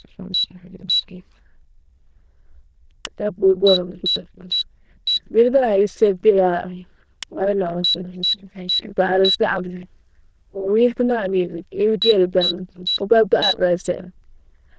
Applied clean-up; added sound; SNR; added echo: neural diffusion model UNIVERSE++.